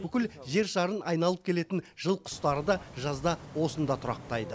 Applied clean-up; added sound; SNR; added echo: none; none; none; none.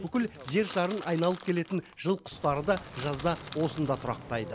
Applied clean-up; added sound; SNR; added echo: none; Crackle / Crushing; 17 dB; none.